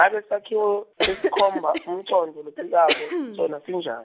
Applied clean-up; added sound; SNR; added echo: none; Cough; 6 dB; none.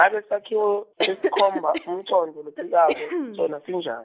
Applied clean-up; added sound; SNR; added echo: neural mask model Resemble Enhance denoiser.